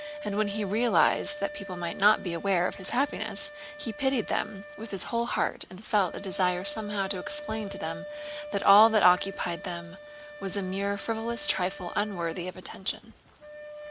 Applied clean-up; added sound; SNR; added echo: none; Wind instrument, woodwind instrument; 13 dB; none.